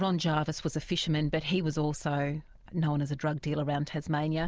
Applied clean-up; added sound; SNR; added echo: none; none; none; none.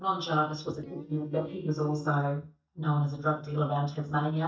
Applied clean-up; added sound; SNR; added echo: neural mask model DeepFilterNet 3.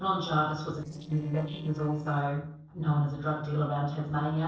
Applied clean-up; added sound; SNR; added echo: neural separator model SepFormer DNS4.